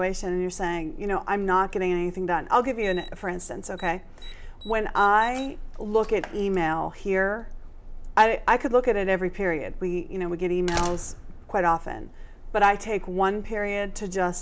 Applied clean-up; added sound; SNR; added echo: none; Slam; 18 dB; none.